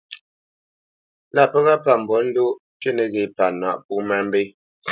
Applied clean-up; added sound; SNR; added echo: none; none; none; none.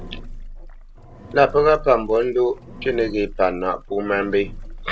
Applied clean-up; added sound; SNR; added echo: none; Engine; 14 dB; none.